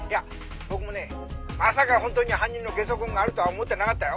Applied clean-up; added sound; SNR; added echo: none; Knock / Wood; 11 dB; none.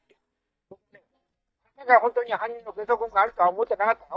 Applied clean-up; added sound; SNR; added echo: neural mask model DeepFilterNet 3.